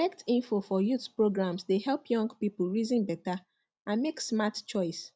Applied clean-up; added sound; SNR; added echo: none; none; none; none.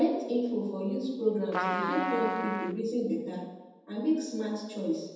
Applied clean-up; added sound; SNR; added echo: none; Trumpet; 3 dB; reverberation time 1.1 s.